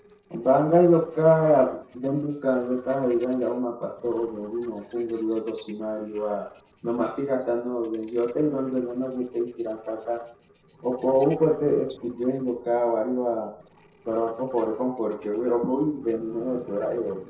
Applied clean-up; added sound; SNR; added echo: neural separator model SepFormer DNS4.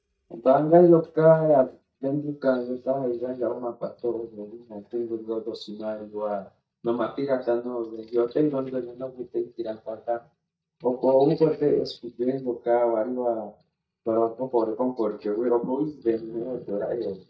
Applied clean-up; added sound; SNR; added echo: neural mask model DeepFilterNet 3.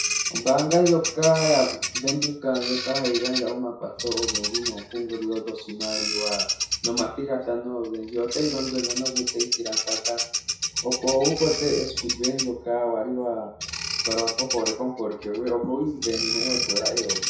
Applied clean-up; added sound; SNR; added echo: none; Bird vocalization, bird call, bird song; 3 dB; reverberation time 0.6 s.